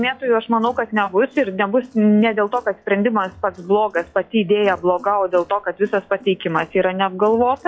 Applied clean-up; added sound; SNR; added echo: classical method log-MMSE.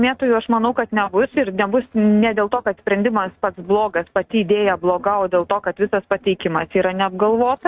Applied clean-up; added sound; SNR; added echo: neural mask model RNNoise.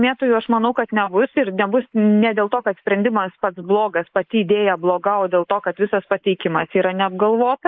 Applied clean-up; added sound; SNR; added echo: neural mask model Resemble Enhance denoiser.